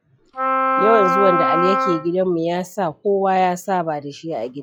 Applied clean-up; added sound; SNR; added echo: classical method log-MMSE.